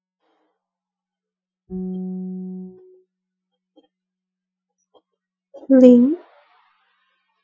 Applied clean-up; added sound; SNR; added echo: classical method Wiener filter.